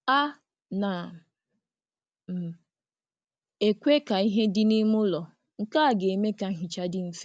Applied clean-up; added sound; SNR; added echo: none; none; none; none.